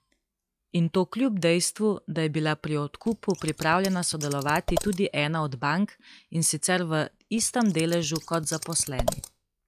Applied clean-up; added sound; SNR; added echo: classical method log-MMSE.